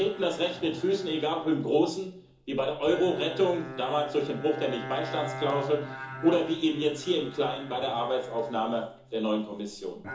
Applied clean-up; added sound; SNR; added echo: none; Bowed string instrument; 13 dB; reverberation time 0.7 s.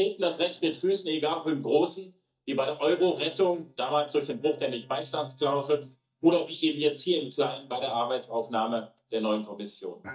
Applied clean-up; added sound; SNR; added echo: neural mask model DeepFilterNet 3.